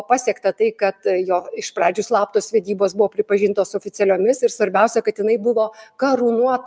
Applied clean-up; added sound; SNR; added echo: none; none; none; none.